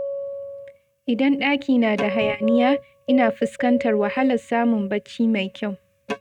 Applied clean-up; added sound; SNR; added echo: neural mask model RNNoise.